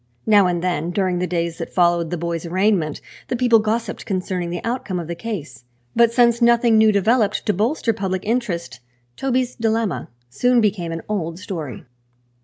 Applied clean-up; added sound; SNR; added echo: none; none; none; none.